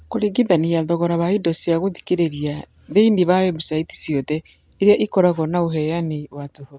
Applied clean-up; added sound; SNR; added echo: none; none; none; none.